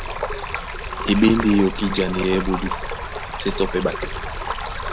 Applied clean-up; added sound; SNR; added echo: none; Stream; 4 dB; none.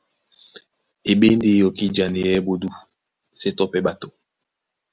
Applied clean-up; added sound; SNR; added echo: none; none; none; none.